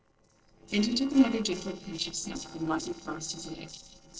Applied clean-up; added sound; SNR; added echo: neural separator model SepFormer DNS4.